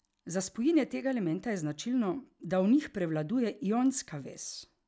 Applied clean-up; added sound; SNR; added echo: none; none; none; none.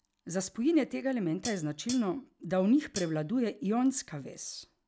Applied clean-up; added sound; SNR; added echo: none; Hi-hat; 12 dB; none.